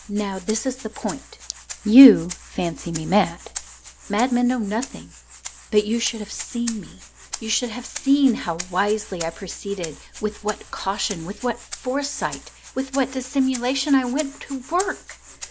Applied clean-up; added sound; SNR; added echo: none; Rattle (instrument); 16 dB; none.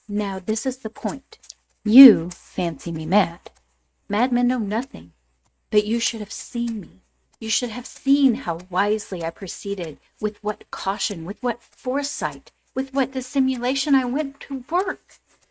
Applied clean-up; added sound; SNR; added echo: neural mask model RNNoise.